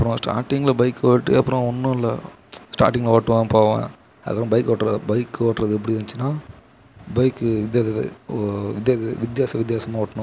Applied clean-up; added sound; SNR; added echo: none; none; none; none.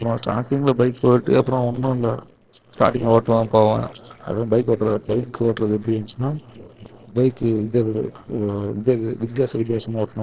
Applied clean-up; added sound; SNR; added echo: neural separator model SepFormer DNS4.